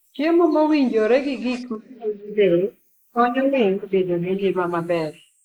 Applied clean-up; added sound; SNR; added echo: neural mask model Resemble Enhance denoiser.